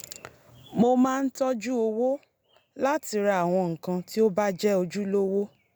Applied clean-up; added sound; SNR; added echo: none; none; none; none.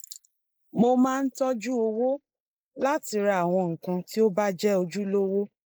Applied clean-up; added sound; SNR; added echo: neural mask model Resemble Enhance denoiser.